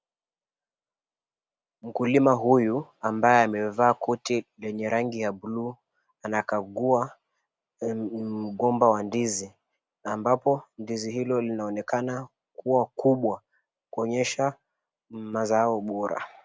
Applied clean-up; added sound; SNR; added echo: none; none; none; none.